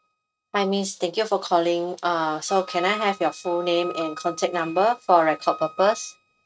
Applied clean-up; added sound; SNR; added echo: neural mask model RNNoise.